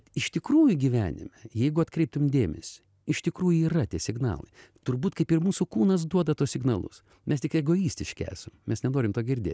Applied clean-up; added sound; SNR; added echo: none; none; none; none.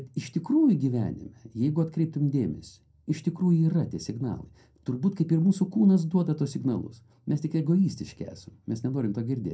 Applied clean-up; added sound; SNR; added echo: none; none; none; reverberation time 0.2 s.